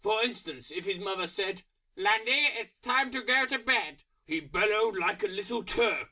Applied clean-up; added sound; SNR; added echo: none; none; none; none.